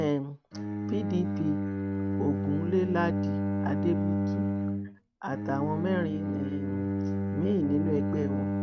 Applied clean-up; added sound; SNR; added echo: neural mask model RNNoise.